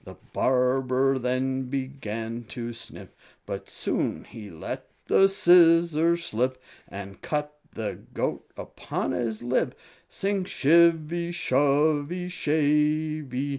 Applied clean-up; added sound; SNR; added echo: none; none; none; none.